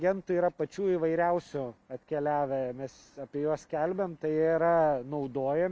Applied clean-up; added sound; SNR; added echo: none; none; none; none.